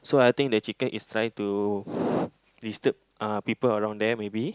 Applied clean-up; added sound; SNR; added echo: none; none; none; none.